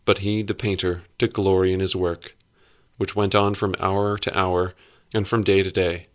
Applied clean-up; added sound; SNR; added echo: none; none; none; none.